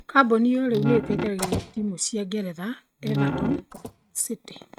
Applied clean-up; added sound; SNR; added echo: neural mask model RNNoise.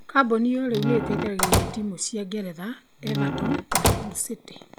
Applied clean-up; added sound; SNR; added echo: none; Squeak / Slam / Wood; -1 dB; none.